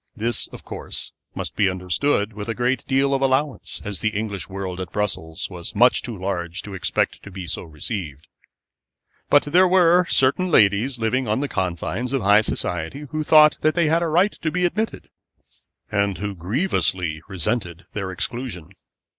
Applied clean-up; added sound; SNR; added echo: neural mask model Resemble Enhance denoiser.